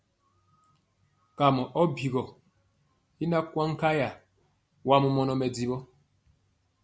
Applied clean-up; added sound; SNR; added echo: none; none; none; none.